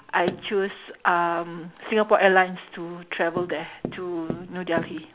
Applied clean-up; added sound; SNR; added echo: none; Tap; 14 dB; none.